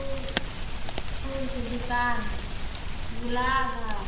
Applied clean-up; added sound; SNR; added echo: none; Rain; -4 dB; reverberation time 1.1 s.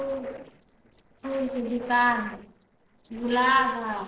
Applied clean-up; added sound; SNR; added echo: neural separator model SepFormer DNS4.